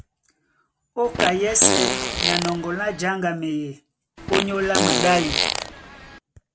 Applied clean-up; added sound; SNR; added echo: none; Fart; 0 dB; none.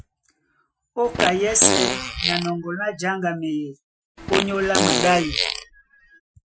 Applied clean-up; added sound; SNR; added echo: classical method Wiener filter.